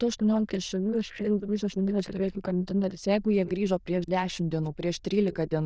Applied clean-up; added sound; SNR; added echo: neural diffusion model UNIVERSE++.